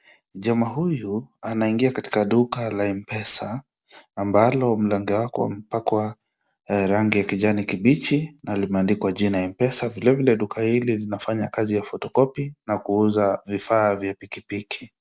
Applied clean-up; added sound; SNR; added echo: none; none; none; none.